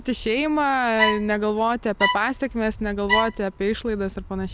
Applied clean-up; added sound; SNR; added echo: none; Bowed string instrument; 4 dB; none.